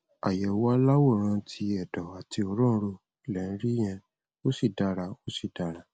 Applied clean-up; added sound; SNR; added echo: none; none; none; none.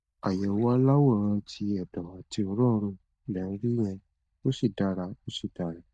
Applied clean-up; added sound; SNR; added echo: neural mask model DeepFilterNet 3.